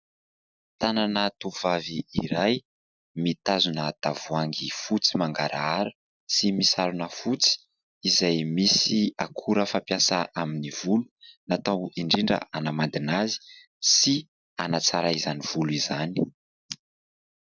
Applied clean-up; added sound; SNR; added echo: none; none; none; none.